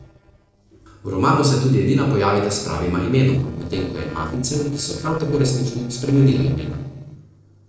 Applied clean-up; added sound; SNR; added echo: neural separator model SepFormer DNS4.